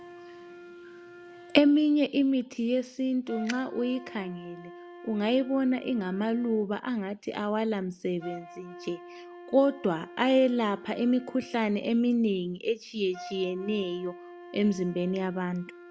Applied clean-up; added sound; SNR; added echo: none; Wind instrument, woodwind instrument; 19 dB; none.